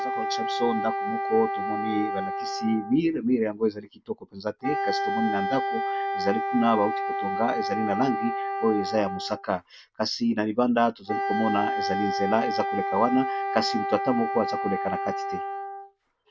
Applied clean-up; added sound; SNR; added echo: none; Wind instrument, woodwind instrument; 2 dB; none.